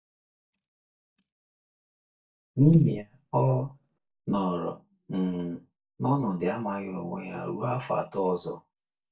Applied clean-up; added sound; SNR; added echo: neural mask model DeepFilterNet 3.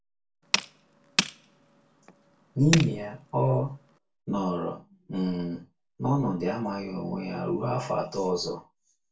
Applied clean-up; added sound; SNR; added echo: none; Tools; 5 dB; reverberation time 0.2 s.